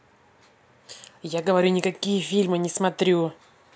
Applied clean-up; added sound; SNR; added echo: none; none; none; none.